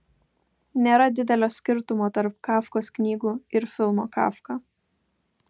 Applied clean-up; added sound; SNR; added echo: none; none; none; none.